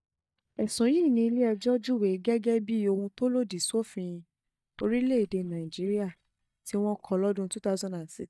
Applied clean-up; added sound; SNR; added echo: neural mask model DeepFilterNet 3.